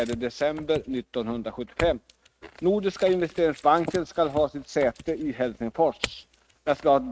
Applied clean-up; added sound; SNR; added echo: neural mask model RNNoise.